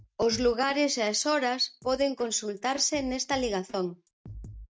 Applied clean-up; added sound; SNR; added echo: neural mask model RNNoise.